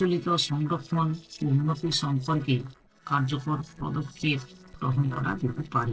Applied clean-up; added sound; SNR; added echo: neural separator model SepFormer DNS4.